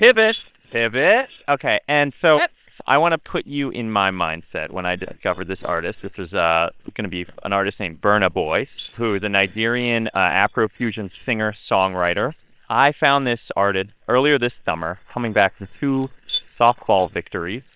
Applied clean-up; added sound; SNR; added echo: neural separator model SepFormer WHAM!.